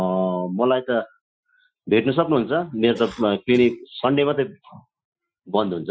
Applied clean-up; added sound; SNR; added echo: classical method Wiener filter.